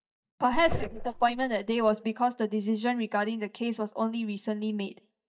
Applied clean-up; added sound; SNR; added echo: neural mask model DeepFilterNet 3.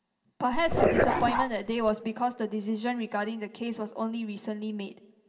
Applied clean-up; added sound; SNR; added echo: none; Dog; -4 dB; reverberation time 2.0 s.